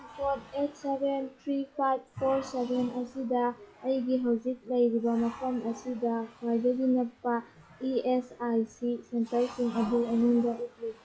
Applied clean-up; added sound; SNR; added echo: classical method log-MMSE.